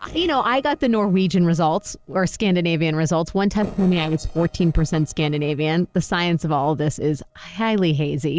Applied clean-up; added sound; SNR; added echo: neural separator model SepFormer DNS4.